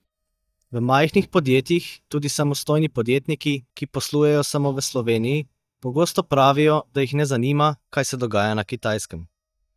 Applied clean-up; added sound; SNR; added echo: neural mask model DeepFilterNet 3.